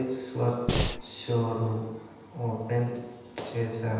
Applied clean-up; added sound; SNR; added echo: none; Breathing; -4 dB; reverberation time 1.1 s.